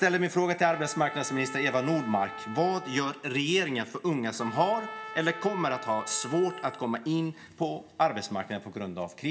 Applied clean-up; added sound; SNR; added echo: none; Trumpet; 13 dB; reverberation time 0.5 s.